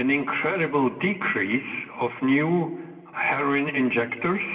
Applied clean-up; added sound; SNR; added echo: none; none; none; reverberation time 2.0 s.